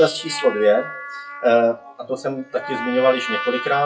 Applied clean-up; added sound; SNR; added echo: classical method WPE with log-MMSE.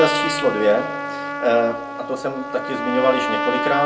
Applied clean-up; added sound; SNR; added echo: none; Trumpet; 4 dB; reverberation time 0.2 s.